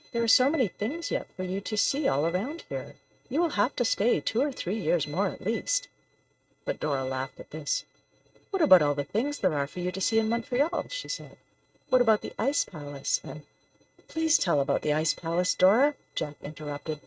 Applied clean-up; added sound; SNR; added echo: neural mask model RNNoise.